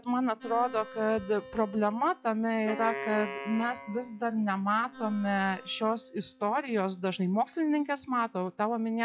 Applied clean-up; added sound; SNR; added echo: classical method log-MMSE.